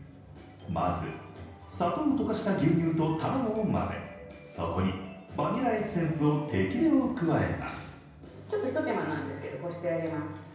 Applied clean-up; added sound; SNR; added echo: none; none; none; reverberation time 0.9 s.